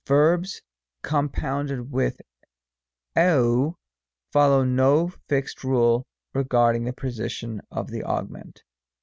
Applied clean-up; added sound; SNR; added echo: none; none; none; none.